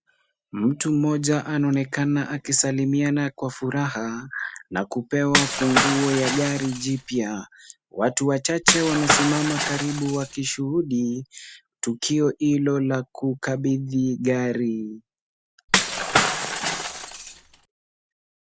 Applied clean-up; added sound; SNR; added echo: none; Shatter / Crushing; 0 dB; none.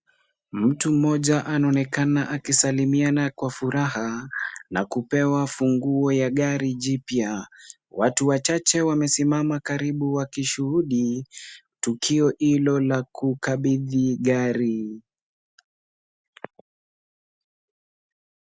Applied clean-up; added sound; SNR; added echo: none; none; none; none.